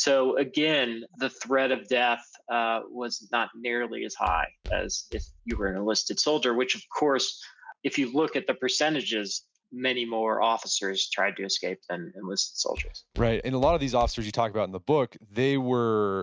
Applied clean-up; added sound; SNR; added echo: neural mask model RNNoise.